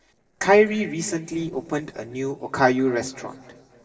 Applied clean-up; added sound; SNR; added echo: neural separator model SepFormer DNS4.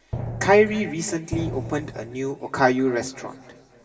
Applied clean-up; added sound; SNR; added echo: none; Drum; 9 dB; reverberation time 2.5 s.